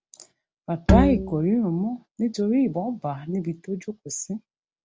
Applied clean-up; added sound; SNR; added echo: none; Bowed string instrument; -4 dB; none.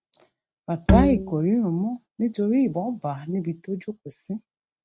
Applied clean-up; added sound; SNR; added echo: neural mask model RNNoise.